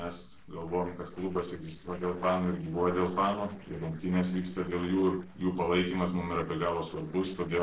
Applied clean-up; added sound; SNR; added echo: neural separator model SepFormer DNS4.